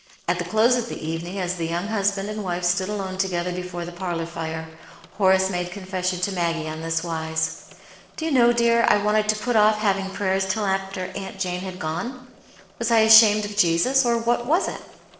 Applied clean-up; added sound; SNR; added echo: neural separator model SepFormer DNS4.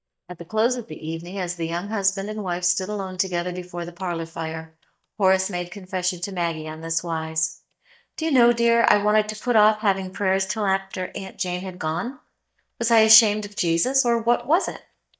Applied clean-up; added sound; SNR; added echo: neural mask model DeepFilterNet 3.